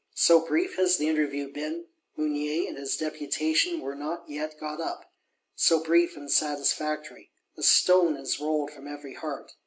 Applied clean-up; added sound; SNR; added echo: none; none; none; none.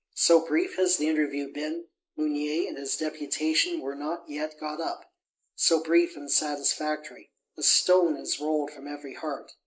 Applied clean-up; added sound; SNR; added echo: neural mask model Resemble Enhance denoiser.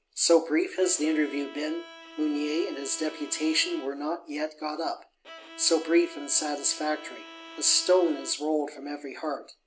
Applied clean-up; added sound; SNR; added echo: none; Bowed string instrument; 19 dB; none.